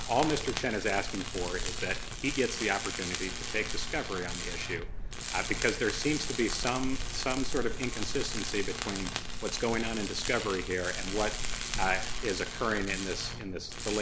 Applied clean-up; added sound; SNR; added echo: none; Tools; 7 dB; none.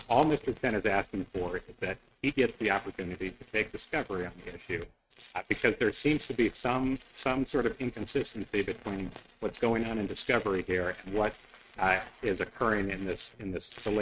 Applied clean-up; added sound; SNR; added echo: neural mask model RNNoise.